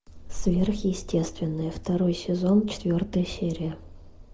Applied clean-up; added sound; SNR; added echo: none; none; none; none.